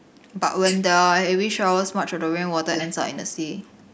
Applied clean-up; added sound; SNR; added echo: neural mask model Resemble Enhance denoiser.